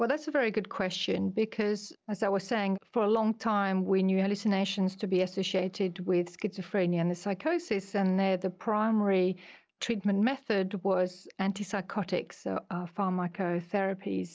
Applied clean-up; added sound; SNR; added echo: none; none; none; none.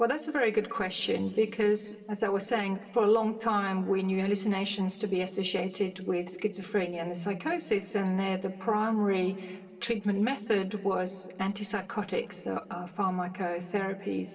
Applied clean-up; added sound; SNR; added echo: none; none; none; reverberation time 2.9 s.